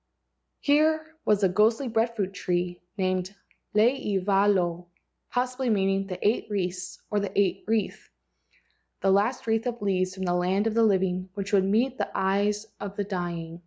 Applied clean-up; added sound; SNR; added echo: none; none; none; none.